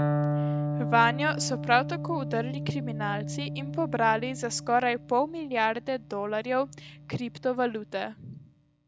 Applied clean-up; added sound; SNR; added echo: none; Electric guitar; 5 dB; none.